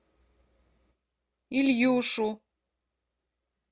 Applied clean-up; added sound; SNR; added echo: none; none; none; none.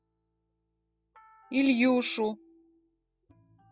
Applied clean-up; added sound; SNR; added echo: classical method spectral subtraction.